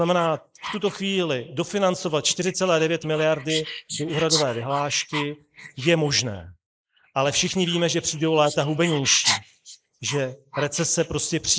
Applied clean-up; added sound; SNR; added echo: neural mask model Resemble Enhance denoiser.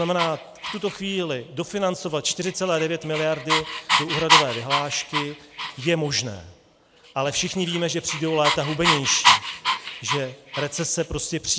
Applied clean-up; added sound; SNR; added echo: none; Dog; 1 dB; none.